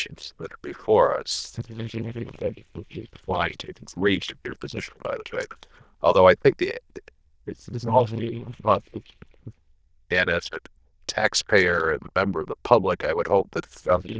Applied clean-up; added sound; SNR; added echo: neural diffusion model UNIVERSE++.